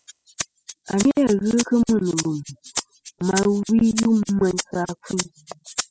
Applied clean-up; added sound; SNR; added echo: classical method spectral subtraction.